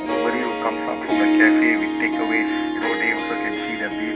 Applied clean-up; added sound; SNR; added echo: none; Harp; -4 dB; reverberation time 0.4 s.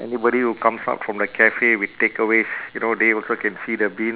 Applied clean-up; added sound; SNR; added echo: none; none; none; none.